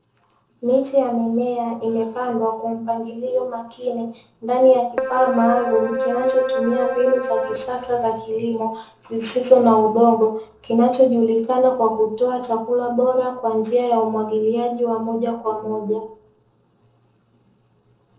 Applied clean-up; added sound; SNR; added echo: neural separator model SepFormer DNS4.